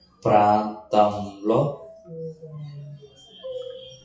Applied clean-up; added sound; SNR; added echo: classical method WPE with log-MMSE.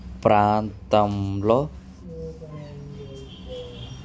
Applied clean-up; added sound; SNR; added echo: none; none; none; none.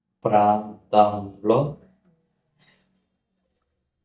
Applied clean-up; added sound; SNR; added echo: neural mask model DeepFilterNet 3.